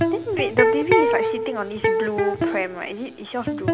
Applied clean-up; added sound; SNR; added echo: none; Electric guitar; -4 dB; none.